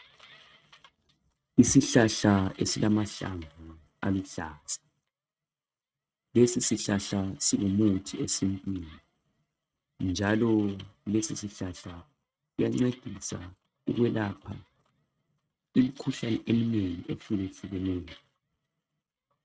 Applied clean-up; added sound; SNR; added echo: neural mask model RNNoise.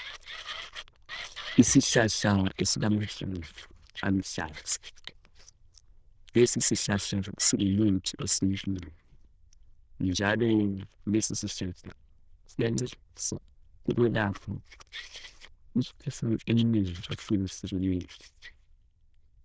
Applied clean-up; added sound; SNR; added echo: neural diffusion model UNIVERSE++.